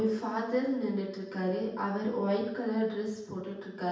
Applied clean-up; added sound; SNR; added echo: none; none; none; reverberation time 0.9 s.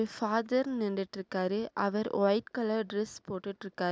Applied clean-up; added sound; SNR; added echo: none; none; none; none.